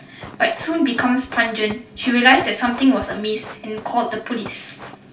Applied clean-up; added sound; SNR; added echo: none; Run; 19 dB; reverberation time 0.3 s.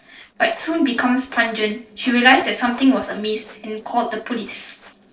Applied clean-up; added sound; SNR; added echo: neural separator model SepFormer DNS4.